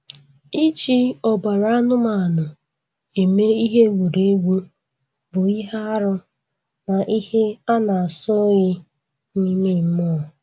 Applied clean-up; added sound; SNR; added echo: none; none; none; none.